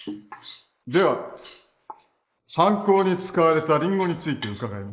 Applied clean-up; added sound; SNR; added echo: neural mask model Resemble Enhance denoiser.